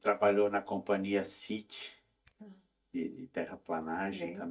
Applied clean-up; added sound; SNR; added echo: neural mask model DeepFilterNet 3.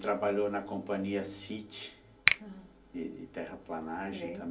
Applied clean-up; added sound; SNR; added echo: none; Finger snapping; 0 dB; reverberation time 0.3 s.